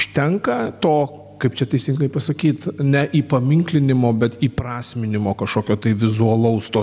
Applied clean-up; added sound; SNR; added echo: none; none; none; none.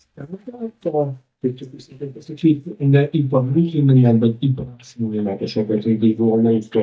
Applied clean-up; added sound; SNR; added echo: neural mask model DeepFilterNet 3.